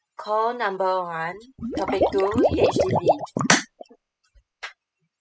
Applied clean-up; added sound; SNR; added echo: classical method spectral subtraction.